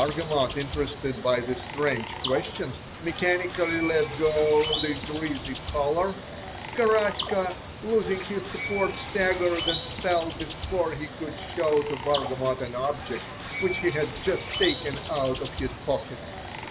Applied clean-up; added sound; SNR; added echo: none; Bird; 7 dB; none.